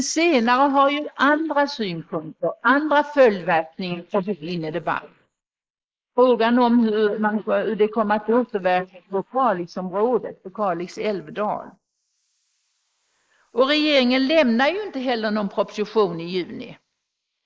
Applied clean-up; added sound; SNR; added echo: neural mask model Resemble Enhance denoiser.